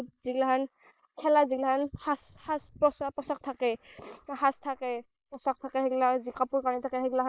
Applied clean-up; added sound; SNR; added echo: neural mask model Resemble Enhance denoiser.